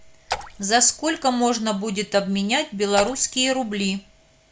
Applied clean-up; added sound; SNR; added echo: none; Raindrop / Splash, splatter; 13 dB; none.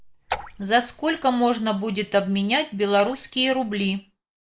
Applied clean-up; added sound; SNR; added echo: neural mask model Resemble Enhance denoiser.